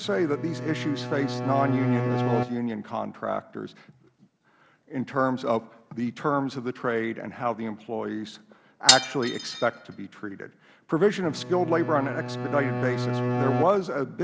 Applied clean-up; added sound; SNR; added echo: none; Bowed string instrument + Glass; 1 dB; none.